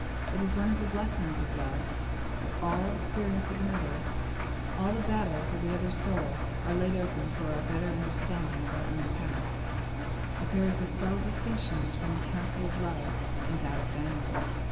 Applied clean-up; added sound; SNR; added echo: none; Engine; -3 dB; reverberation time 2.6 s.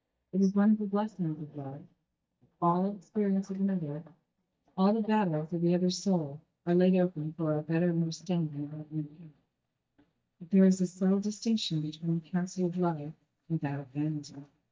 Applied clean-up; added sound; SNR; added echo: neural mask model DeepFilterNet 3.